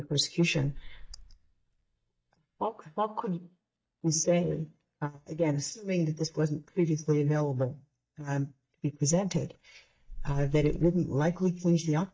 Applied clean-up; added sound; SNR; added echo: neural mask model DeepFilterNet 3.